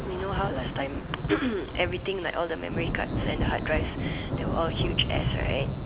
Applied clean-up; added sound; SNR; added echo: none; Thunder / Rain; 0 dB; none.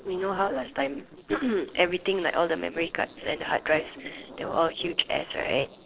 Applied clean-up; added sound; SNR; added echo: neural separator model SepFormer DNS4.